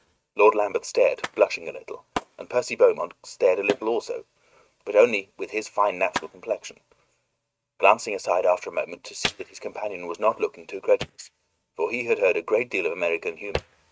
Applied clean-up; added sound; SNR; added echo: neural mask model RNNoise.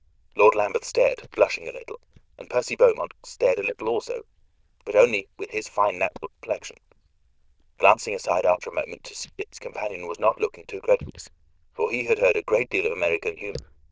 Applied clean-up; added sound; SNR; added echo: neural diffusion model UNIVERSE++.